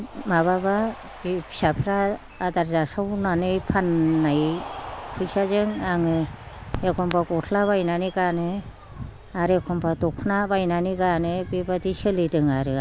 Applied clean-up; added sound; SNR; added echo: none; Crackle + Cheering; 16 dB; none.